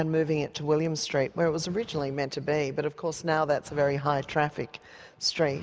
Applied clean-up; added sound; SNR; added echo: none; none; none; none.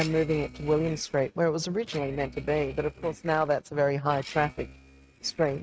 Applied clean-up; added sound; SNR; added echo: neural mask model RNNoise.